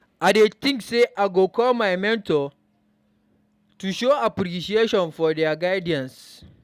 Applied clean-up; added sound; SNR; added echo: none; none; none; none.